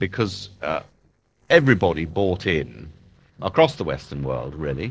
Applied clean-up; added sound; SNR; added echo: neural separator model SepFormer DNS4.